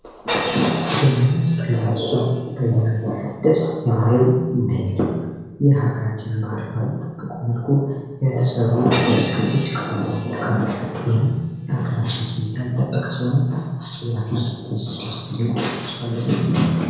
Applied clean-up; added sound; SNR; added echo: none; Crash cymbal; 8 dB; reverberation time 1.0 s.